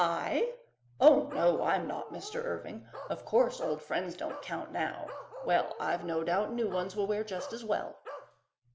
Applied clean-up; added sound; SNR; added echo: none; Bark; 15 dB; none.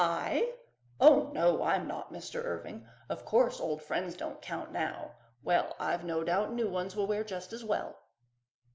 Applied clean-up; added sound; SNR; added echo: none; none; none; none.